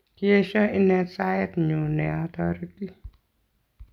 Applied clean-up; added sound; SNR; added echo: none; none; none; none.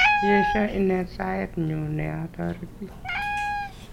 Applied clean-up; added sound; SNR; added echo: none; Meow; 0 dB; none.